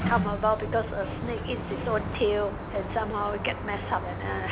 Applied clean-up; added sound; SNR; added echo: none; Sliding door; 3 dB; none.